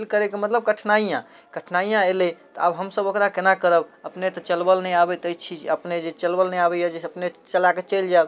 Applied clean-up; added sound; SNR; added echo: none; none; none; none.